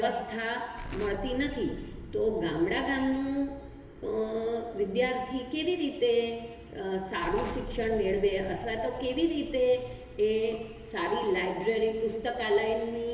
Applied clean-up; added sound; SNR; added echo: none; Explosion; 16 dB; reverberation time 1.3 s.